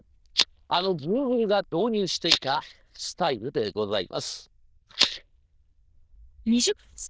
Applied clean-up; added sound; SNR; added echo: neural diffusion model UNIVERSE++.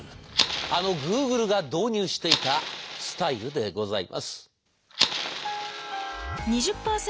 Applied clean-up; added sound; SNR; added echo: none; Fire; 3 dB; none.